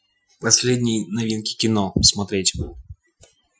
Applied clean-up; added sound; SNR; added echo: classical method Wiener filter.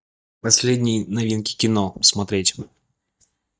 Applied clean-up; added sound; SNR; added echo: neural mask model DeepFilterNet 3.